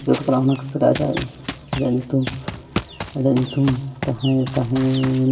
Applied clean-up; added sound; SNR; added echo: none; Run; 12 dB; reverberation time 2.0 s.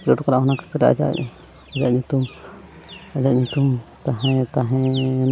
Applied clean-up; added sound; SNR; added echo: none; none; none; none.